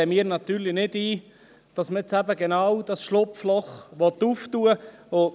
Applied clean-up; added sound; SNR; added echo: none; none; none; none.